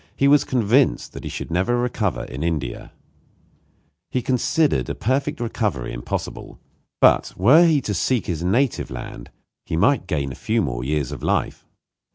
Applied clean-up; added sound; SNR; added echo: none; none; none; none.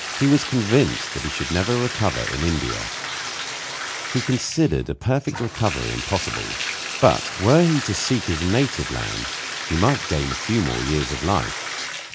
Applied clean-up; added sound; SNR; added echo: none; Bathtub (filling or washing); 7 dB; none.